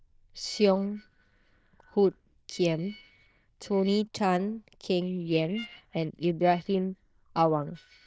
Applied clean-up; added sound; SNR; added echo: neural diffusion model UNIVERSE++.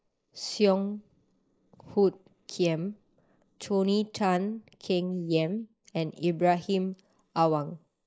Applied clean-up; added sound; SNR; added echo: neural mask model Resemble Enhance denoiser.